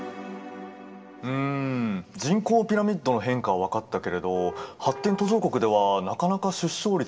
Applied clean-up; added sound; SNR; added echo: none; Car; 14 dB; reverberation time 2.4 s.